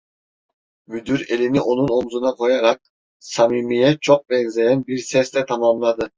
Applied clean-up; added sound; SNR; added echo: none; none; none; none.